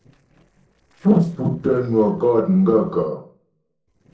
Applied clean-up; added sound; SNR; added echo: neural separator model SepFormer DNS4.